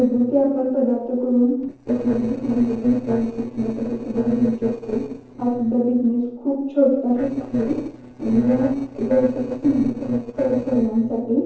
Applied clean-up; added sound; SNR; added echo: neural separator model SepFormer DNS4.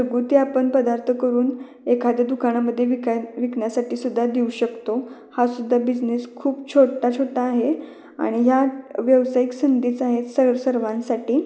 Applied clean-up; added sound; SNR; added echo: none; none; none; none.